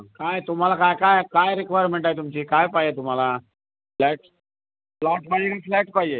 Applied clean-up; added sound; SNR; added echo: none; none; none; none.